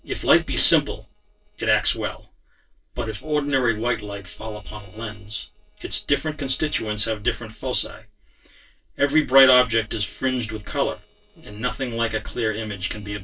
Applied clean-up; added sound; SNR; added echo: neural separator model SepFormer DNS4.